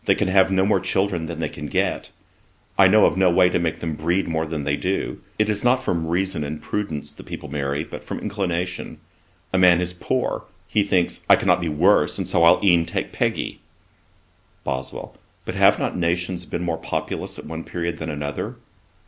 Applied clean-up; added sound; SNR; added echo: none; none; none; none.